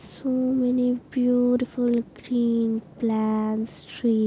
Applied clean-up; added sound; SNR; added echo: none; none; none; none.